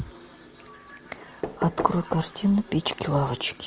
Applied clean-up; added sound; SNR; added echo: none; Knock / Wood; 12 dB; none.